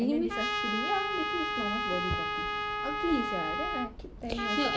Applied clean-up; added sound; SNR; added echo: none; Trumpet; -1 dB; none.